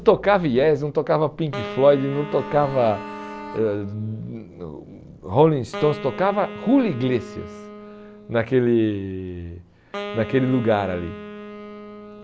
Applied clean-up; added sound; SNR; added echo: none; Bowed string instrument + Wind instrument, woodwind instrument; 14 dB; none.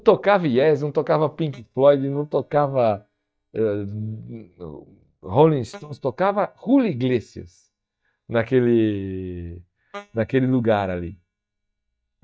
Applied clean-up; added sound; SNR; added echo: neural mask model DeepFilterNet 3.